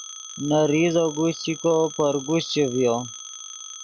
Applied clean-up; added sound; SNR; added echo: none; Telephone; 15 dB; none.